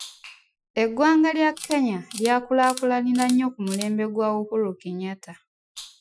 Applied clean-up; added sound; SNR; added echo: classical method Wiener filter.